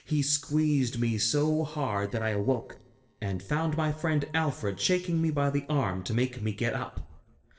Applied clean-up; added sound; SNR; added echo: neural separator model SepFormer DNS4.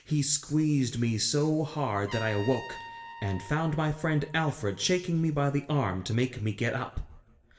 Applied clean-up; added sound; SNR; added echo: none; Trumpet; 20 dB; reverberation time 0.7 s.